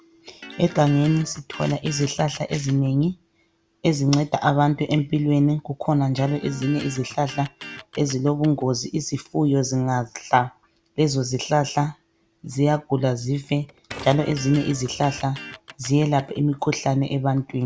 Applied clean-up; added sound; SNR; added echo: none; Typewriter + Electric guitar; 17 dB; none.